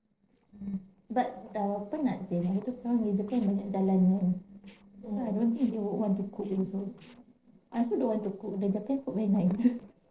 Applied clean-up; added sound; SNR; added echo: neural separator model SepFormer DNS4.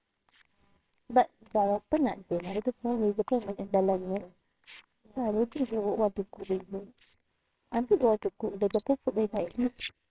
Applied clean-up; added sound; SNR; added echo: neural separator model SepFormer WHAMR!.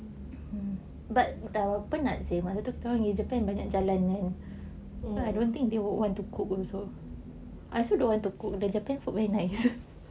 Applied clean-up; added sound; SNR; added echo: none; none; none; none.